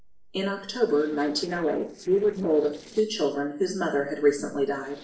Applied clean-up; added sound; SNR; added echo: neural separator model SepFormer DNS4.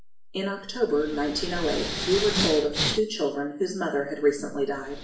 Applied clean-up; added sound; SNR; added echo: none; Respiratory sounds; 6 dB; reverberation time 0.5 s.